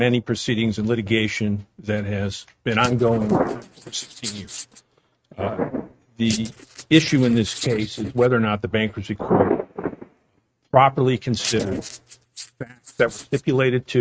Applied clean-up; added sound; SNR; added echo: neural mask model RNNoise.